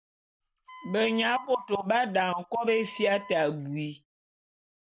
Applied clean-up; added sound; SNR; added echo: none; Wind instrument, woodwind instrument; 20 dB; none.